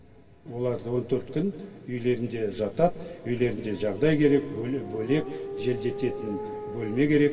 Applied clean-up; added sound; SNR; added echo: none; Dog; 14 dB; reverberation time 2.6 s.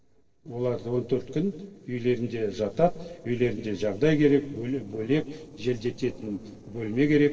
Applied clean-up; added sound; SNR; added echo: neural separator model SepFormer DNS4.